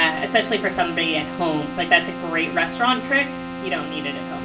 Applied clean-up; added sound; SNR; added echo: none; Keyboard (musical); 8 dB; reverberation time 0.3 s.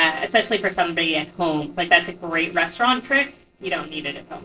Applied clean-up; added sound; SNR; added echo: neural separator model SepFormer DNS4.